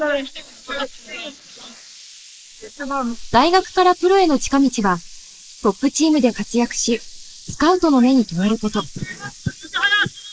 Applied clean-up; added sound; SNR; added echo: neural mask model Resemble Enhance denoiser.